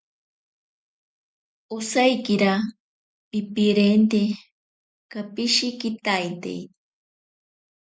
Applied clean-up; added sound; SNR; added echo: none; none; none; none.